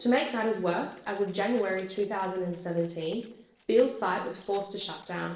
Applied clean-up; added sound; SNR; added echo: neural separator model SepFormer DNS4.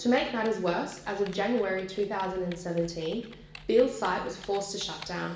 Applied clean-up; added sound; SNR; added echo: none; Typing; 19 dB; reverberation time 0.8 s.